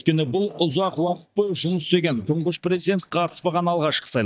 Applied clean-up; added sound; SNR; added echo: neural mask model DeepFilterNet 3.